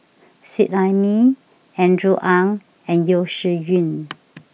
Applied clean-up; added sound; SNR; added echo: none; none; none; none.